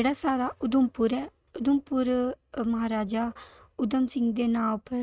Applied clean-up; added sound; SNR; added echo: neural mask model RNNoise.